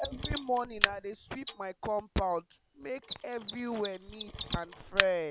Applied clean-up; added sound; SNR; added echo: none; Mechanisms; 3 dB; none.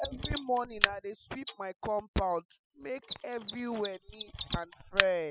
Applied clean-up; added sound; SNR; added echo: classical method spectral subtraction.